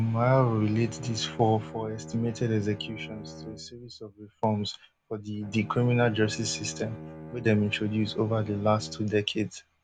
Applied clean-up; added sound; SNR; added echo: none; Bowed string instrument; 15 dB; none.